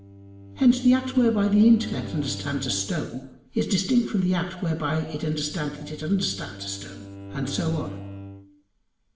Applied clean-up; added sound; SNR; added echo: none; Bowed string instrument; 15 dB; reverberation time 0.8 s.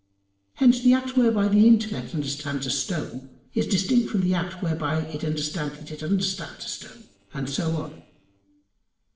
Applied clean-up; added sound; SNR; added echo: neural separator model SepFormer DNS4.